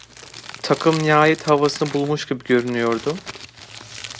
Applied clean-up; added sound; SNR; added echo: none; Crumpling, crinkling; 16 dB; none.